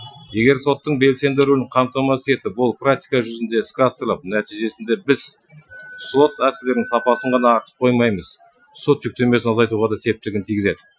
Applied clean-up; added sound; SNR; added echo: classical method Wiener filter.